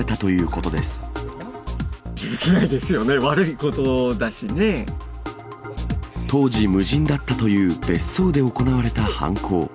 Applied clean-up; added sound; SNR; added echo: none; none; none; none.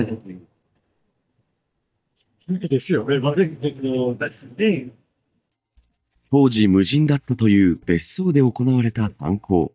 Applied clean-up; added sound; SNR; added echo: neural mask model DeepFilterNet 3.